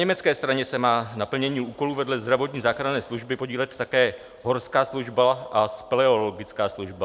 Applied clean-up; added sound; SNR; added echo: none; none; none; none.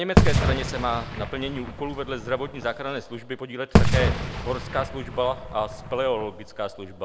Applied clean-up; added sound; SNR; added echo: none; Fireworks; -4 dB; none.